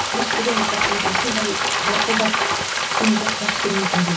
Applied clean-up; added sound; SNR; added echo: none; Frying (food); -4 dB; reverberation time 0.3 s.